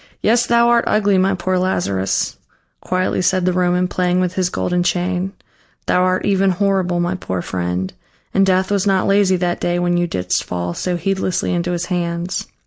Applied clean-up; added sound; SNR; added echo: none; none; none; none.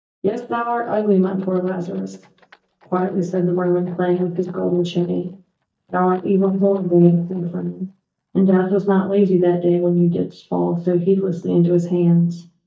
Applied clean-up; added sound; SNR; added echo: neural mask model DeepFilterNet 3.